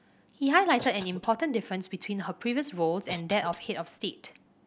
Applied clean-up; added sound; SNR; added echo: none; Cough; 20 dB; none.